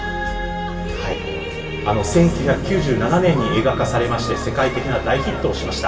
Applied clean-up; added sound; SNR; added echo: none; none; none; reverberation time 2.4 s.